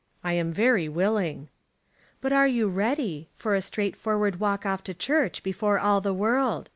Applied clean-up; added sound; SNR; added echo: none; none; none; none.